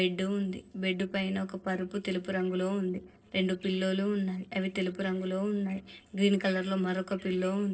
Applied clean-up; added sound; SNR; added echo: neural separator model SepFormer DNS4.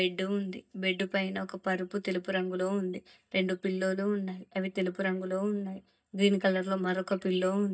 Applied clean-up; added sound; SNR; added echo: neural mask model DeepFilterNet 3.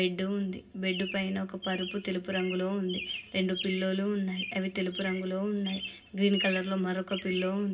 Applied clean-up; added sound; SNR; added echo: none; Chirp, tweet; 11 dB; reverberation time 0.4 s.